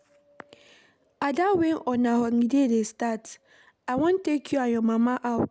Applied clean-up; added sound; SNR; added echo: none; none; none; none.